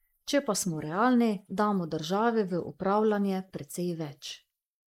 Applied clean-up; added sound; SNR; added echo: neural mask model Resemble Enhance denoiser.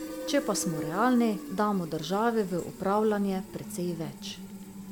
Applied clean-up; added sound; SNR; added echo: none; Fill (with liquid); 11 dB; none.